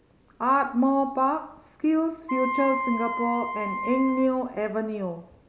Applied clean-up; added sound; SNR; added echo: none; Wind instrument, woodwind instrument; 4 dB; none.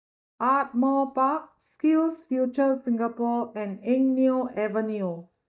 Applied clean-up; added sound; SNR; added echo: neural mask model DeepFilterNet 3.